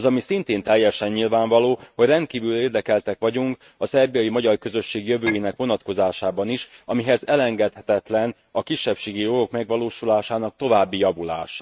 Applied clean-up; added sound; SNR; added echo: neural mask model RNNoise.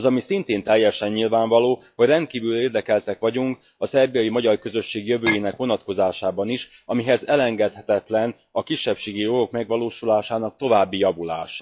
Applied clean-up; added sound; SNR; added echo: classical method log-MMSE.